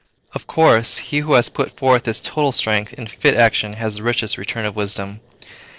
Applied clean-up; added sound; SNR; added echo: neural separator model SepFormer DNS4.